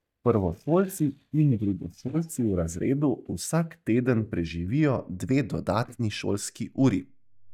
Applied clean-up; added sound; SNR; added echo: neural mask model DeepFilterNet 3.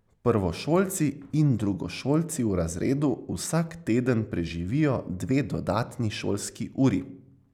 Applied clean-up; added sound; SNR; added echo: none; none; none; none.